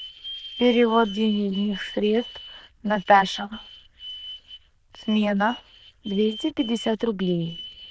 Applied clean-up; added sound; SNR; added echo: neural diffusion model UNIVERSE++.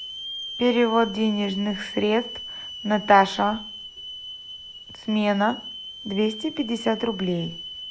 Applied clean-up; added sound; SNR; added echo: none; Hiss / Alarm; 12 dB; none.